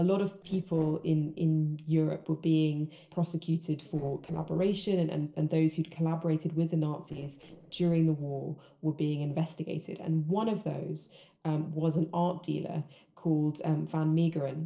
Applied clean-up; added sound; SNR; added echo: neural separator model SepFormer DNS4.